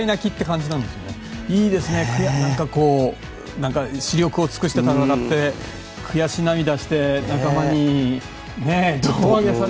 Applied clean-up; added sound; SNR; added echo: none; none; none; none.